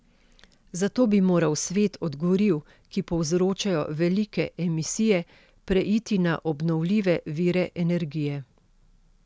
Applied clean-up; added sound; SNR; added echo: none; none; none; none.